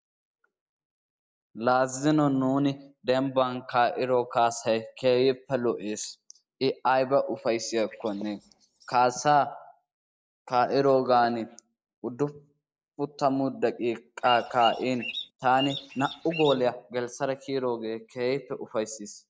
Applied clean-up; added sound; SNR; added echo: neural mask model Resemble Enhance denoiser.